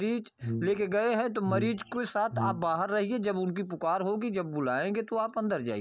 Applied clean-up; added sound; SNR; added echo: none; Brass instrument; 6 dB; none.